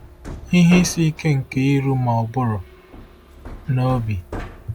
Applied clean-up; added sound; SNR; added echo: none; Hammer; 15 dB; none.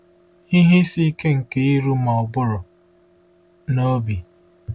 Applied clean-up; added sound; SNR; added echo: none; none; none; none.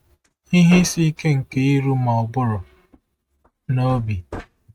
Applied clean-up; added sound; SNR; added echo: neural mask model RNNoise.